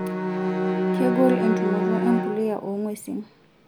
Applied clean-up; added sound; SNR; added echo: none; Bowed string instrument; -1 dB; none.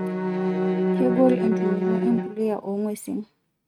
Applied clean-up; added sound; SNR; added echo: neural mask model RNNoise.